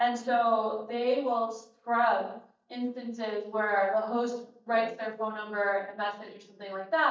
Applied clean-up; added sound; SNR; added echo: neural mask model DeepFilterNet 3.